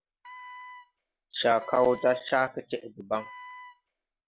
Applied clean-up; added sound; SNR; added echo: none; Wind instrument, woodwind instrument; 18 dB; none.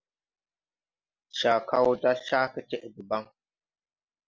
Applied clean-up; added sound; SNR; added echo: none; none; none; none.